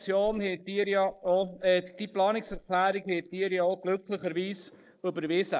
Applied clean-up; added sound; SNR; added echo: neural mask model Resemble Enhance denoiser.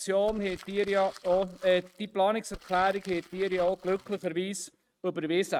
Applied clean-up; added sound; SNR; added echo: neural mask model RNNoise.